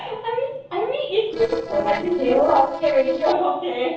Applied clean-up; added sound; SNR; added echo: neural separator model SepFormer DNS4.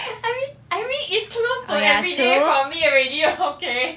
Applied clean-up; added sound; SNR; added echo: none; none; none; none.